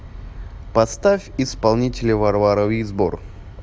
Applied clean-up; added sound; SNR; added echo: none; none; none; none.